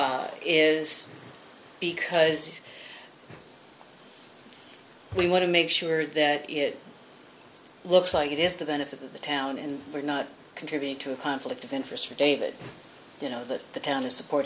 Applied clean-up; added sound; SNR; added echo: none; none; none; none.